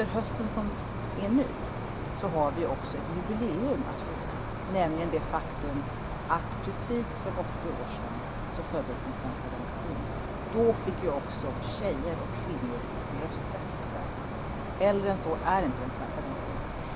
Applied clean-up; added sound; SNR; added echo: none; Cricket; 2 dB; none.